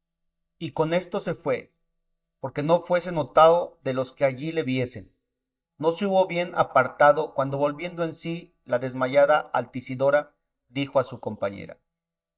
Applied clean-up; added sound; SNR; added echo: neural mask model DeepFilterNet 3.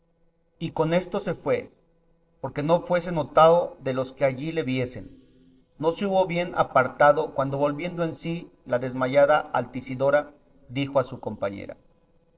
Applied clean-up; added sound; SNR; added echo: neural separator model SepFormer DNS4.